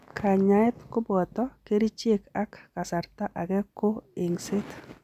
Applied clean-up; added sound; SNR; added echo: none; none; none; none.